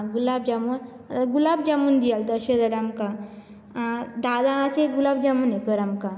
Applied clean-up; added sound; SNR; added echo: none; none; none; none.